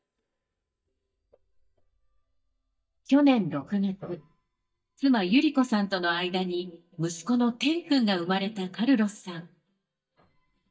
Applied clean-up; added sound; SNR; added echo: neural mask model DeepFilterNet 3.